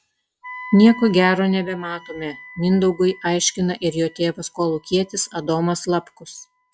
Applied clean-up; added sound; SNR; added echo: classical method log-MMSE.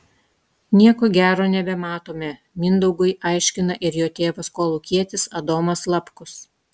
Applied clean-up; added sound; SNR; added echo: none; none; none; none.